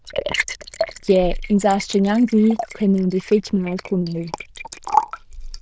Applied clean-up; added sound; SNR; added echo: neural diffusion model UNIVERSE++.